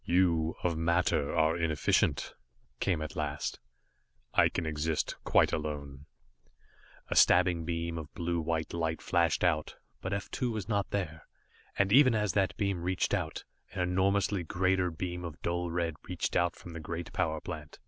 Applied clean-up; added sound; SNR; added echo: none; none; none; none.